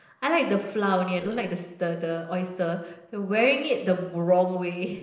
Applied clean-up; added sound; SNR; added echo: neural separator model SepFormer DNS4.